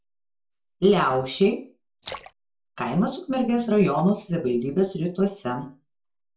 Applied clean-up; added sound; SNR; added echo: none; Splash, splatter; 18 dB; reverberation time 0.3 s.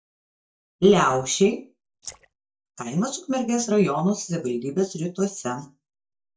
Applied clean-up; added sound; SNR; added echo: neural mask model DeepFilterNet 3.